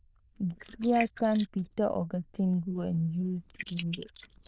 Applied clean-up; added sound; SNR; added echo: neural diffusion model UNIVERSE++.